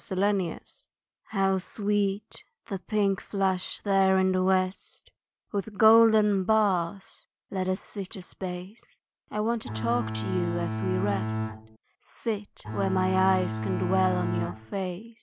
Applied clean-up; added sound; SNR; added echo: none; Bowed string instrument; 3 dB; none.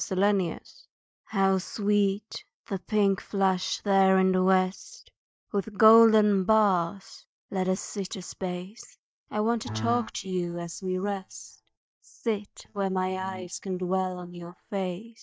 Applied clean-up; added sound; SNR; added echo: neural mask model DeepFilterNet 3.